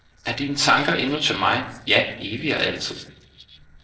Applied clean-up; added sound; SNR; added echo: neural separator model SepFormer DNS4.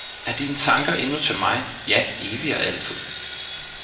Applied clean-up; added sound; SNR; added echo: none; Sawing; 6 dB; reverberation time 0.9 s.